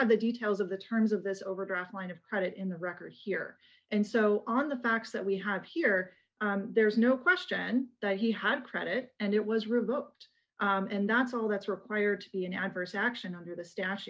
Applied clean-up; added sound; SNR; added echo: neural mask model Resemble Enhance denoiser.